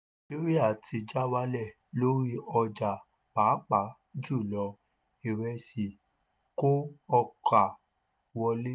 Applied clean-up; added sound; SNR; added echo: none; none; none; none.